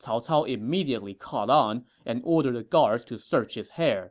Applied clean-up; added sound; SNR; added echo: none; none; none; none.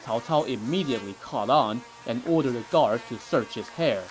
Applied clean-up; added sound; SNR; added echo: none; Buzz; 19 dB; none.